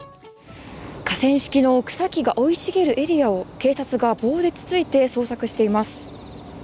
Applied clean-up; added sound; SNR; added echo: none; none; none; none.